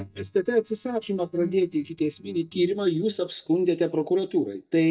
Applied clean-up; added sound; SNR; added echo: neural mask model DeepFilterNet 3.